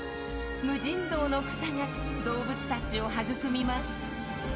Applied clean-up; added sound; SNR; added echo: none; Wind instrument, woodwind instrument; 15 dB; reverberation time 0.7 s.